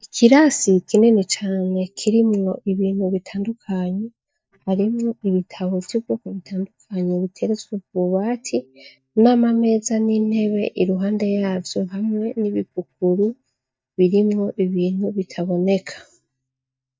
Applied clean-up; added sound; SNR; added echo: neural mask model DeepFilterNet 3.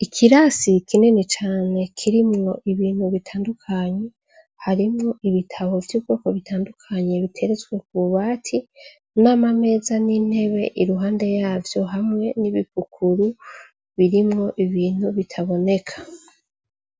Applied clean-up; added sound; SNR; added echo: none; none; none; none.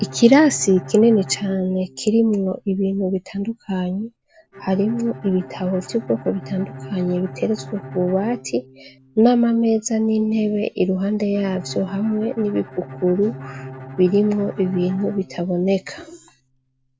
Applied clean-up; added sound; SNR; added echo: none; Bowed string instrument; 17 dB; none.